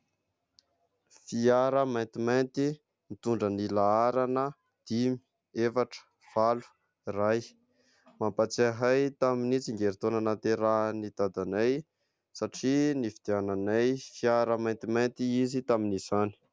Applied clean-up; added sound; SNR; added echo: none; none; none; none.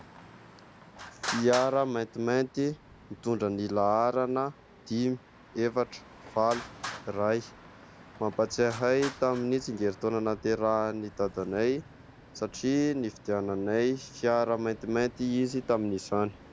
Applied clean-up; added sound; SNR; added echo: none; Traffic noise, roadway noise; 16 dB; none.